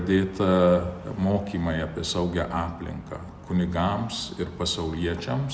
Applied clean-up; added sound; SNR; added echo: none; none; none; none.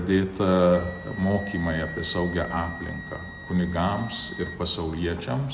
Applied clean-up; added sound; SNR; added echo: none; Wind instrument, woodwind instrument; 15 dB; none.